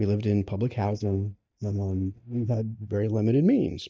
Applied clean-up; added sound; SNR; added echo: neural mask model DeepFilterNet 3.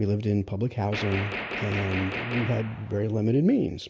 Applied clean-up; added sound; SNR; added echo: none; Gunshot, gunfire; 8 dB; none.